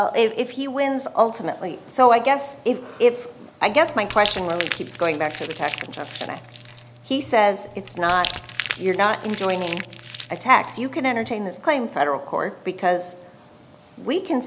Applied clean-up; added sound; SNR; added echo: none; Crumpling, crinkling; 10 dB; none.